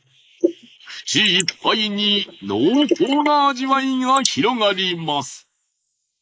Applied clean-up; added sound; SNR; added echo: neural mask model Resemble Enhance denoiser.